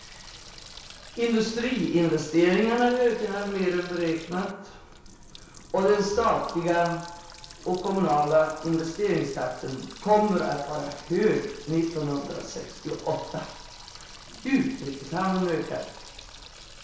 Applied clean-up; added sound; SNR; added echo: none; Water tap, faucet; 18 dB; reverberation time 0.6 s.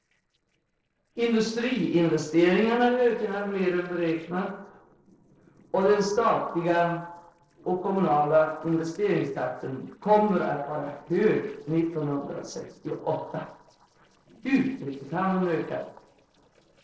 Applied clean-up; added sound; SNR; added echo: neural separator model SepFormer DNS4.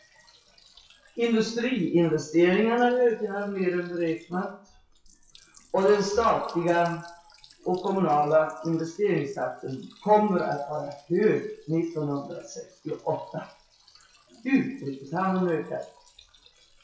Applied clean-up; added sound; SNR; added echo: classical method WPE with log-MMSE.